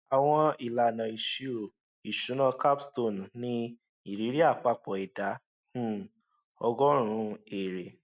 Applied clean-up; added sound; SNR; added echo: none; none; none; none.